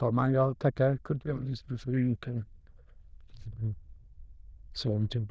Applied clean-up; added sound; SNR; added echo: neural diffusion model UNIVERSE++.